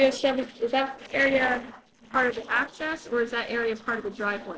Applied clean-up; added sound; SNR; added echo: neural separator model SepFormer DNS4.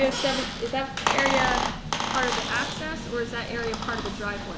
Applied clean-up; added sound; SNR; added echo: none; Squeak; 0 dB; none.